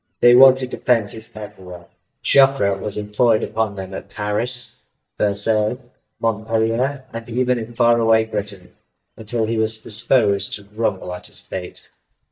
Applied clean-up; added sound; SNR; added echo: neural mask model DeepFilterNet 3.